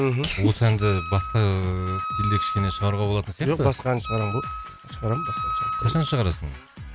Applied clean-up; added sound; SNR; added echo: none; Wind instrument, woodwind instrument; 8 dB; none.